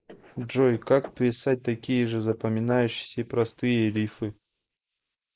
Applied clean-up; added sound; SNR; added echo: neural mask model Resemble Enhance denoiser.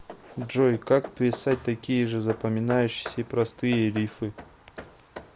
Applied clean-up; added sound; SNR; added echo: none; Hammer / Wood + Thump, thud; 16 dB; none.